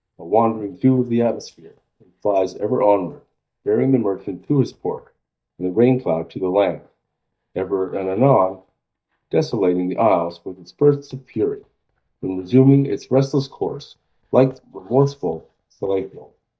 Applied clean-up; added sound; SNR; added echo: neural mask model DeepFilterNet 3.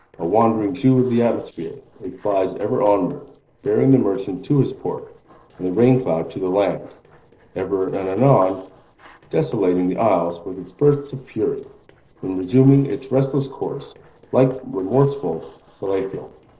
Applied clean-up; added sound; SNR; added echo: neural separator model SepFormer DNS4.